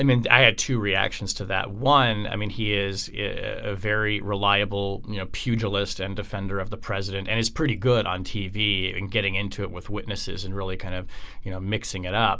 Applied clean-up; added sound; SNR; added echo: none; none; none; none.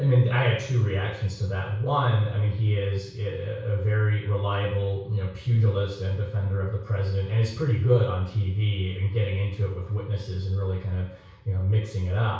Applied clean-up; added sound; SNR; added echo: none; none; none; reverberation time 0.6 s.